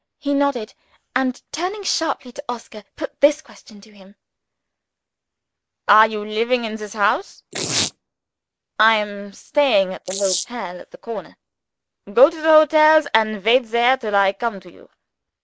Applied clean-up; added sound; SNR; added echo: neural mask model Resemble Enhance denoiser.